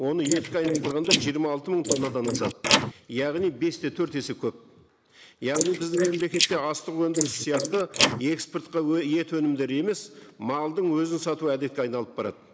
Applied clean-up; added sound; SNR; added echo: neural mask model Resemble Enhance denoiser.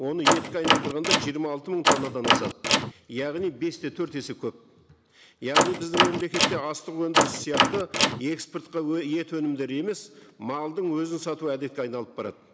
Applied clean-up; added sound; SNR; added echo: none; Door; -5 dB; none.